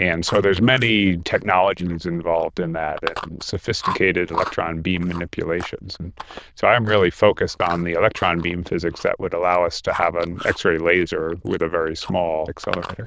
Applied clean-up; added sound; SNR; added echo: neural diffusion model UNIVERSE++.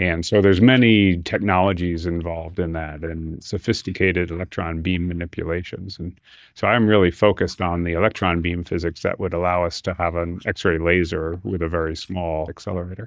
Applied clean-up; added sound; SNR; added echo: neural mask model DeepFilterNet 3.